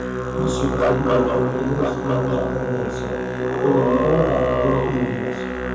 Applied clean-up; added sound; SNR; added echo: none; Musical instrument; -2 dB; reverberation time 0.9 s.